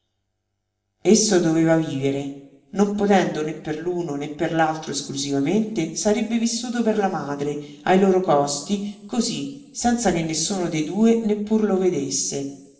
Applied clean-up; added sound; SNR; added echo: none; none; none; reverberation time 0.7 s.